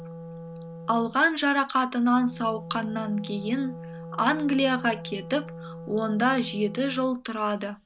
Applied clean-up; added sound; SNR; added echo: none; Wind instrument, woodwind instrument; 14 dB; none.